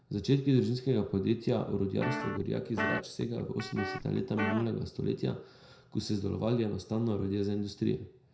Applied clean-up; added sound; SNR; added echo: none; Guitar; 5 dB; reverberation time 0.5 s.